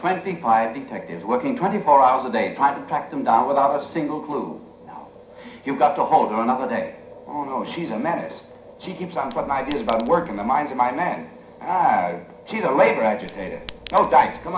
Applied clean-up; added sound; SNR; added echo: none; Chink, clink; 14 dB; reverberation time 0.5 s.